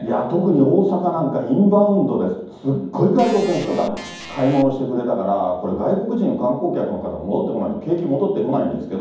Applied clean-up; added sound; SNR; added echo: none; Organ; 16 dB; reverberation time 1.2 s.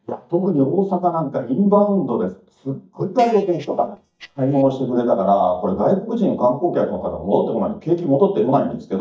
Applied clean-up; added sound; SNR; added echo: neural mask model DeepFilterNet 3.